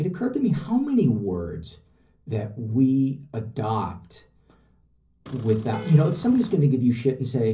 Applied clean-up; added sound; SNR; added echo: none; Vehicle horn, car horn, honking; 16 dB; reverberation time 0.5 s.